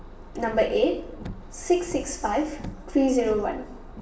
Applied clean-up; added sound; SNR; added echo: none; Car; 14 dB; reverberation time 0.8 s.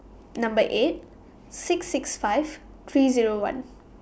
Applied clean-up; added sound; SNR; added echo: none; none; none; none.